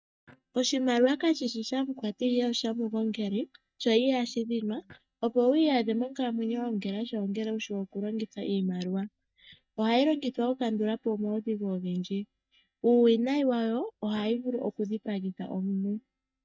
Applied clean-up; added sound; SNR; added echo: neural mask model DeepFilterNet 3.